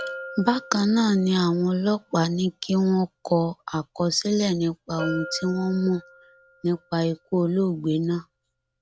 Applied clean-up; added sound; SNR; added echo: none; Bell; 18 dB; none.